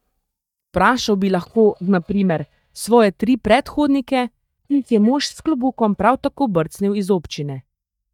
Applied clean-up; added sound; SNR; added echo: neural mask model DeepFilterNet 3.